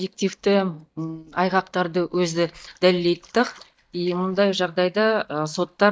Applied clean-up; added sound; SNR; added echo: neural mask model DeepFilterNet 3.